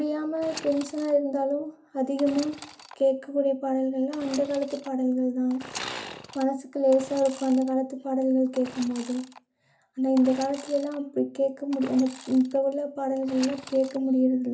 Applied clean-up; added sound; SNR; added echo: none; Sawing / Engine; 18 dB; reverberation time 0.3 s.